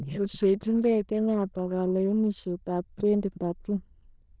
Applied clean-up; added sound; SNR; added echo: neural diffusion model UNIVERSE++.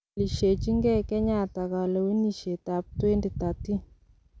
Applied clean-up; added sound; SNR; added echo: none; none; none; none.